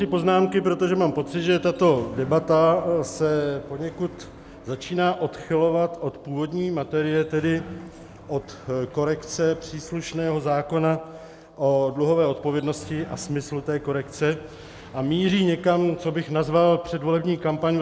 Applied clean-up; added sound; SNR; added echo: none; Sliding door + Piano; 19 dB; none.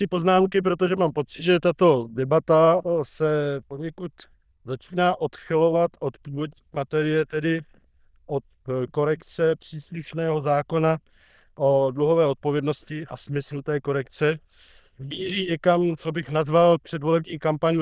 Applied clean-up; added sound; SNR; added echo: neural diffusion model UNIVERSE++.